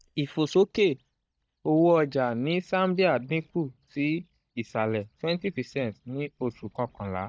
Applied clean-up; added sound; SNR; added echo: neural mask model DeepFilterNet 3.